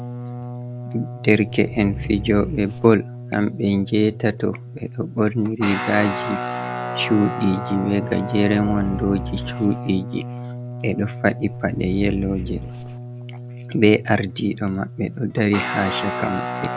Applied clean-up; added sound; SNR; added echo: none; Guitar + Growling; 8 dB; none.